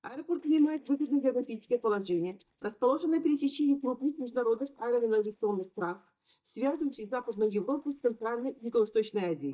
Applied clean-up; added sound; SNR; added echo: neural mask model DeepFilterNet 3.